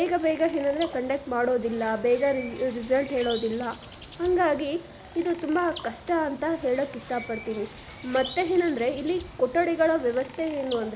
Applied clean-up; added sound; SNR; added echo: none; Bird; 17 dB; none.